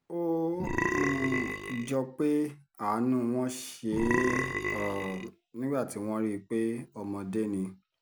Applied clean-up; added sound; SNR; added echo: none; Burping, eructation; 0 dB; none.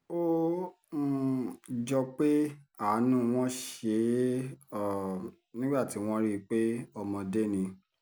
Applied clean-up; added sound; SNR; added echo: none; none; none; none.